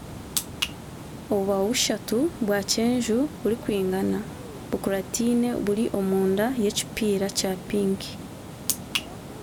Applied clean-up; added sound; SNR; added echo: none; Water; 12 dB; none.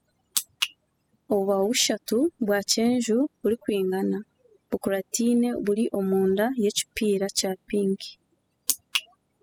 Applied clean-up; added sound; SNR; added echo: classical method spectral subtraction.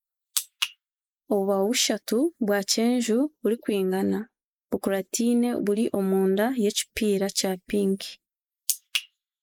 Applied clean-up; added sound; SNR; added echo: neural mask model Resemble Enhance denoiser.